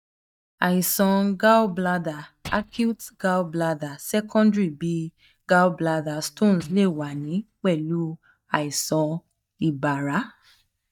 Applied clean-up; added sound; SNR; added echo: neural mask model DeepFilterNet 3.